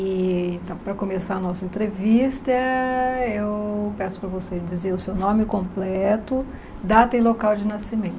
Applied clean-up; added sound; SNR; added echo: none; none; none; none.